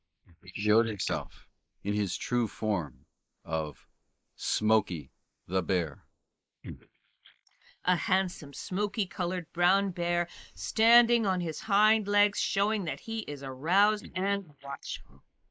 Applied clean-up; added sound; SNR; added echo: neural mask model Resemble Enhance denoiser.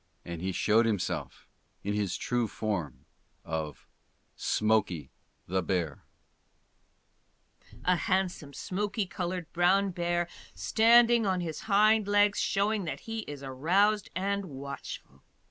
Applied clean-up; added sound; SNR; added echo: none; none; none; none.